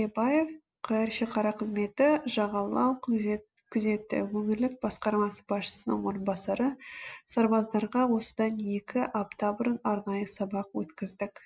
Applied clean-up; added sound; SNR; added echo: none; none; none; none.